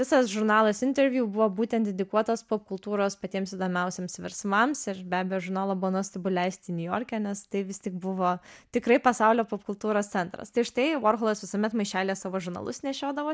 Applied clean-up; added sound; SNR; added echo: none; none; none; none.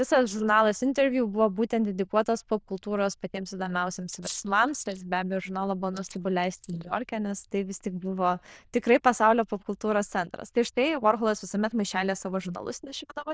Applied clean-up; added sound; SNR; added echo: neural diffusion model UNIVERSE++.